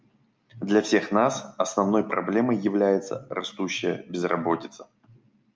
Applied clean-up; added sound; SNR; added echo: none; none; none; none.